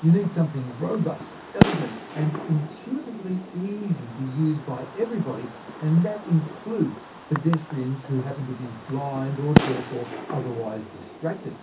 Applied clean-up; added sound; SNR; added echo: none; Fireworks; 4 dB; reverberation time 0.3 s.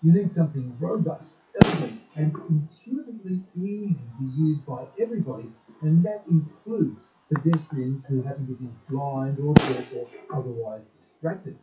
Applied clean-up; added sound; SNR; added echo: classical method WPE with log-MMSE.